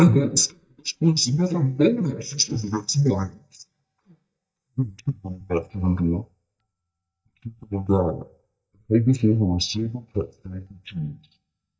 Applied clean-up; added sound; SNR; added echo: neural mask model DeepFilterNet 3.